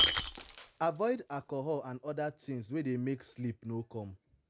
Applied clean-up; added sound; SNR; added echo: none; Shatter; -5 dB; none.